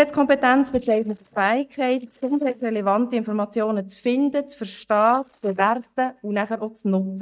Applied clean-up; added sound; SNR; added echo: neural mask model DeepFilterNet 3.